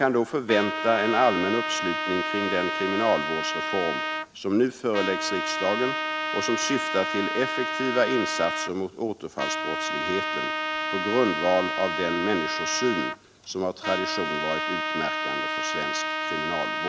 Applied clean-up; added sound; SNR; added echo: none; Trumpet; 2 dB; none.